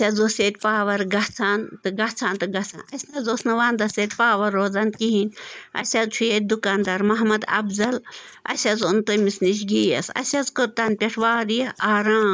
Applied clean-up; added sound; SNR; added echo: neural mask model DeepFilterNet 3.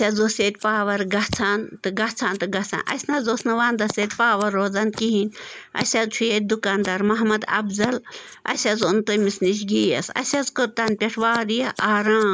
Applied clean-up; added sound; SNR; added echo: neural mask model Resemble Enhance denoiser.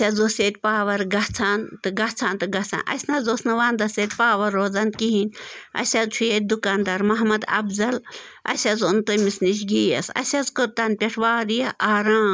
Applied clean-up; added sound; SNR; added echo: none; none; none; none.